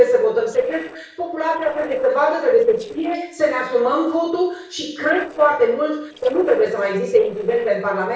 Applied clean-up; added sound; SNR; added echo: neural separator model SepFormer DNS4.